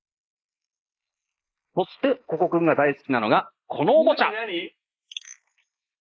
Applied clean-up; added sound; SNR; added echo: neural mask model Resemble Enhance denoiser.